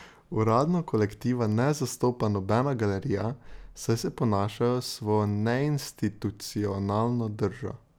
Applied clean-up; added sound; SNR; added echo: none; none; none; none.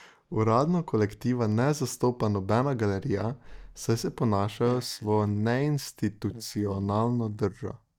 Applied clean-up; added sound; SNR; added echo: neural mask model DeepFilterNet 3.